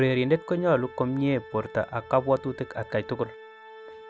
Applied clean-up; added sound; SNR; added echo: none; Organ; 18 dB; none.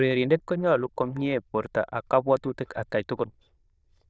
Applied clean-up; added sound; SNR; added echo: neural diffusion model UNIVERSE++.